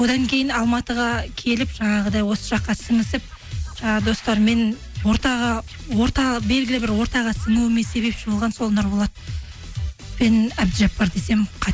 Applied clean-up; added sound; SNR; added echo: none; none; none; none.